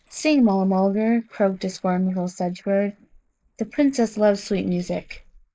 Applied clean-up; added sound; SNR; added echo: neural mask model Resemble Enhance denoiser.